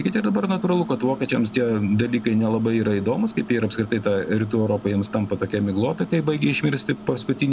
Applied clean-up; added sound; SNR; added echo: none; Microwave oven; 15 dB; none.